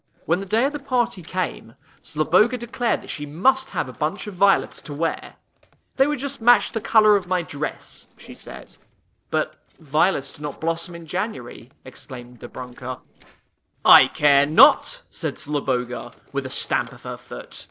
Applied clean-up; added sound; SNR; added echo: neural separator model SepFormer DNS4.